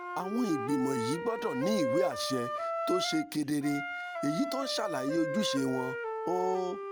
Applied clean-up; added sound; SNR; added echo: none; Wind instrument, woodwind instrument; 3 dB; none.